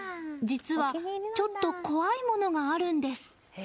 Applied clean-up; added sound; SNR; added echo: none; none; none; none.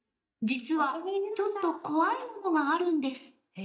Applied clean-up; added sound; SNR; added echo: neural mask model DeepFilterNet 3.